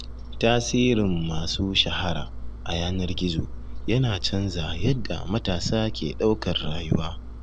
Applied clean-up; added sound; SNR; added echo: none; Engine; 6 dB; none.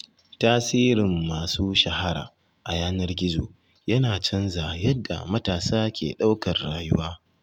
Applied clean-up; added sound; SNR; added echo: none; none; none; none.